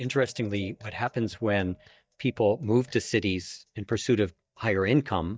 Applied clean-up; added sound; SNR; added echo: neural mask model DeepFilterNet 3.